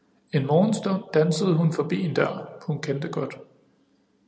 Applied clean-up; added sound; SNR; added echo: none; none; none; none.